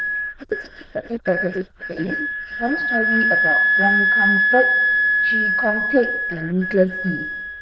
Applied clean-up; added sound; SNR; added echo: neural diffusion model UNIVERSE++.